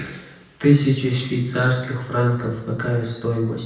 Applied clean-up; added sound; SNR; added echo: none; none; none; reverberation time 0.9 s.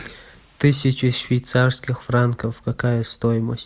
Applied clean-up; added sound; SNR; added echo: none; none; none; none.